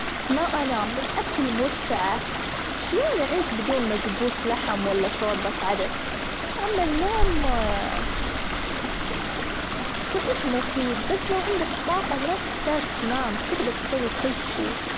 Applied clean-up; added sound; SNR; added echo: none; Stream; -1 dB; none.